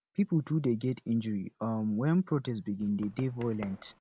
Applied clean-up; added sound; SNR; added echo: none; Run; 18 dB; none.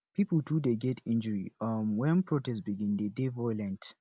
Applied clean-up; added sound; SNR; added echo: none; none; none; none.